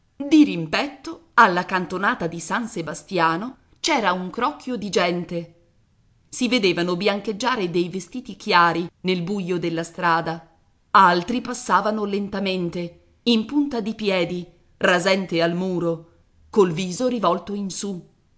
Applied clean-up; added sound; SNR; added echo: none; none; none; none.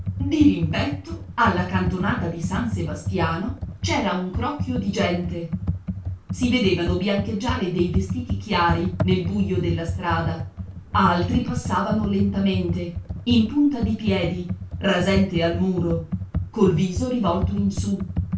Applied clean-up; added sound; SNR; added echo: none; Computer keyboard; 5 dB; reverberation time 0.2 s.